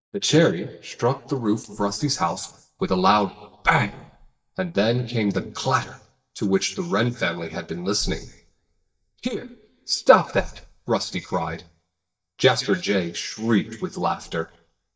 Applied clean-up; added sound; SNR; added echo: neural mask model DeepFilterNet 3.